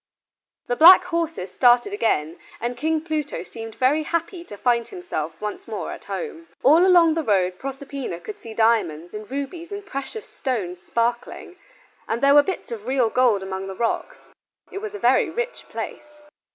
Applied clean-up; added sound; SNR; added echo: none; none; none; none.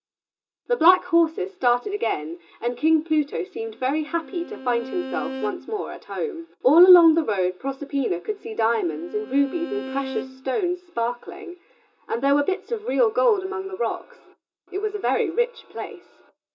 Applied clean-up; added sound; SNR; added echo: none; Bowed string instrument; 13 dB; reverberation time 0.2 s.